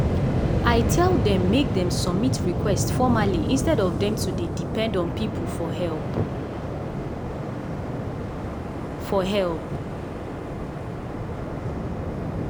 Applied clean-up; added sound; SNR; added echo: none; Waves, surf; -1 dB; none.